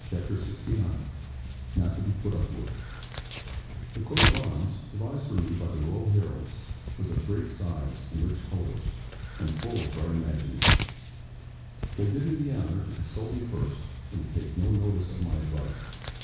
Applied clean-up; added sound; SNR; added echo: none; Tearing; 1 dB; reverberation time 1.1 s.